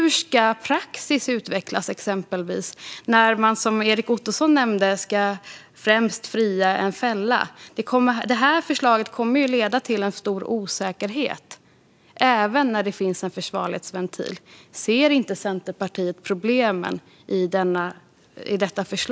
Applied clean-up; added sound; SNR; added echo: none; none; none; none.